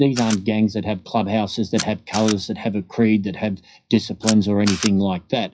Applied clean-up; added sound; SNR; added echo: classical method WPE with log-MMSE.